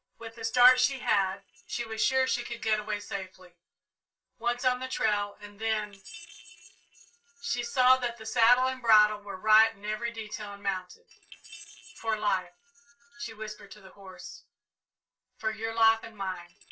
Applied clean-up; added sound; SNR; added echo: neural separator model SepFormer DNS4.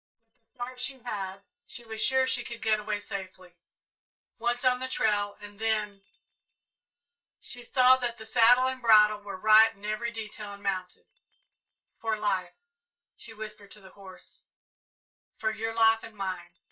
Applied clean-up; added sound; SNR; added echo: neural mask model DeepFilterNet 3.